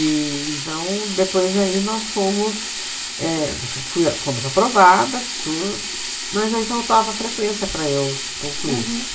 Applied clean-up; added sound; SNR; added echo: none; Sink (filling or washing); 6 dB; reverberation time 0.2 s.